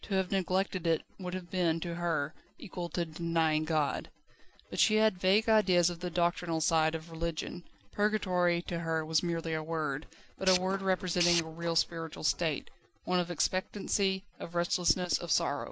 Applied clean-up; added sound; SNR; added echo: none; Tools; 6 dB; none.